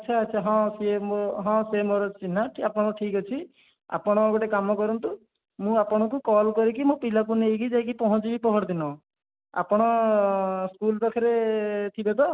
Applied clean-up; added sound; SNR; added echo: none; none; none; none.